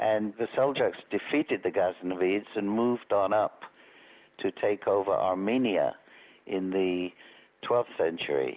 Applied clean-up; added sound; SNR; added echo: none; none; none; none.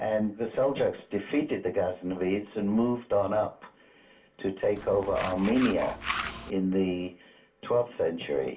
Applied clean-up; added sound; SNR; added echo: none; Tools; 7 dB; reverberation time 0.2 s.